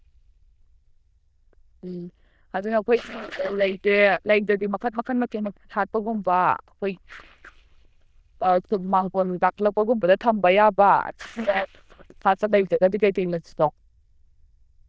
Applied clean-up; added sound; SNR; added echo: neural diffusion model UNIVERSE++.